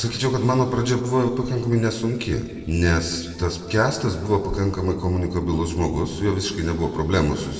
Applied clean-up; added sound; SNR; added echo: neural separator model SepFormer DNS4.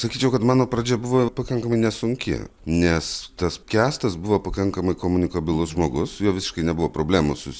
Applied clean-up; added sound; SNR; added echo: none; none; none; none.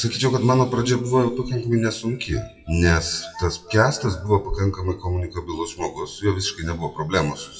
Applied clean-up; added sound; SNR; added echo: classical method WPE with log-MMSE.